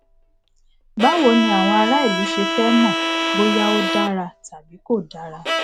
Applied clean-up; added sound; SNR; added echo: none; Bowed string instrument; 2 dB; none.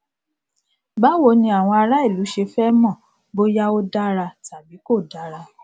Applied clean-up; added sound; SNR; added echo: none; none; none; none.